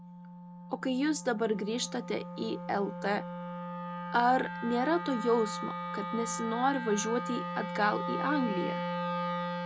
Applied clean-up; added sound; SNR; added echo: none; Wind instrument, woodwind instrument; 5 dB; none.